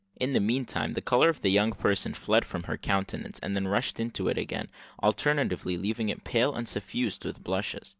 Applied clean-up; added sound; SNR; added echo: none; none; none; none.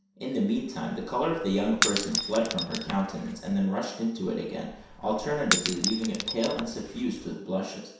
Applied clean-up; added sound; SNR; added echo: none; Shatter / Crushing; 4 dB; reverberation time 0.7 s.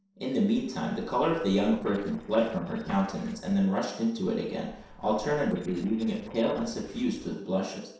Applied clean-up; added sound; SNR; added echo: neural separator model SepFormer DNS4.